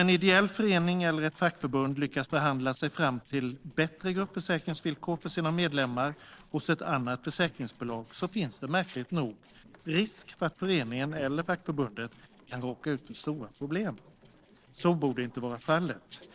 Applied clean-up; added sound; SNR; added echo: neural separator model SepFormer DNS4.